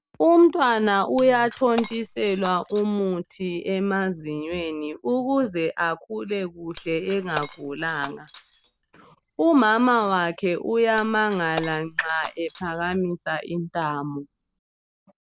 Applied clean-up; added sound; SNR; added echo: none; Shatter; 19 dB; none.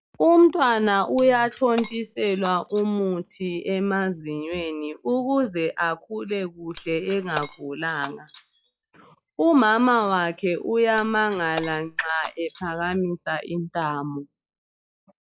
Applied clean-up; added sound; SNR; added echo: classical method log-MMSE.